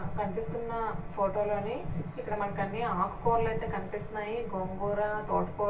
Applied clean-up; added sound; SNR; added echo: none; none; none; reverberation time 0.2 s.